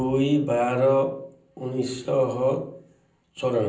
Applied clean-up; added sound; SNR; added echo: none; none; none; reverberation time 0.6 s.